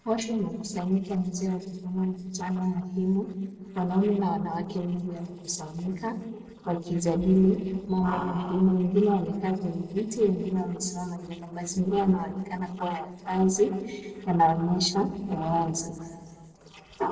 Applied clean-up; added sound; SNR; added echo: neural separator model SepFormer DNS4.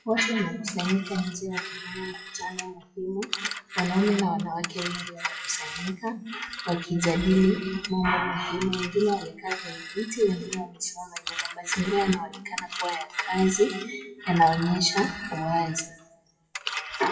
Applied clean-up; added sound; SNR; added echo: classical method WPE with log-MMSE.